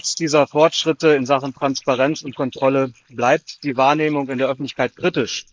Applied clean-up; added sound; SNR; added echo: neural mask model Resemble Enhance denoiser.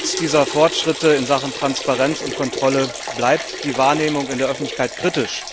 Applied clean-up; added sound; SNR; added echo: none; Liquid; 9 dB; none.